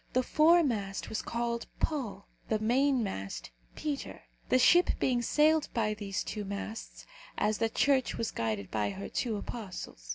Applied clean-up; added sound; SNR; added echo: none; none; none; none.